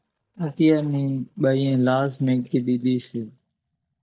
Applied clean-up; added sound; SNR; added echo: neural mask model DeepFilterNet 3.